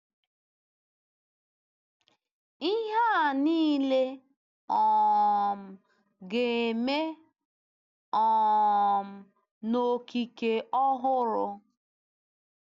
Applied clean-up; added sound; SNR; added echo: none; none; none; none.